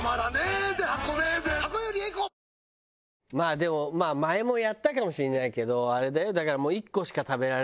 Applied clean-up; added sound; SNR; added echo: none; none; none; none.